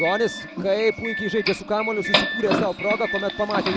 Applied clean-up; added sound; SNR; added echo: none; Doorbell; 2 dB; none.